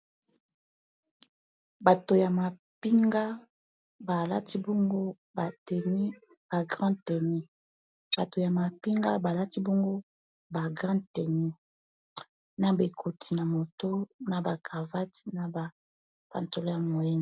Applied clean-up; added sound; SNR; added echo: none; none; none; none.